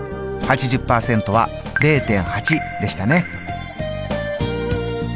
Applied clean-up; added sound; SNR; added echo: none; none; none; none.